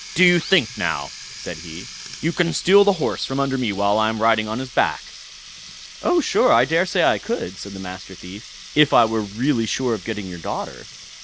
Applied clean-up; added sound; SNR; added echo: none; Water tap, faucet; 17 dB; none.